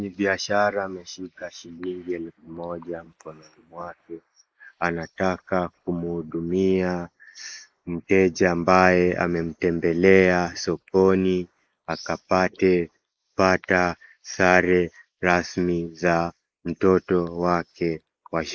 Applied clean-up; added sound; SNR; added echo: neural mask model Resemble Enhance denoiser.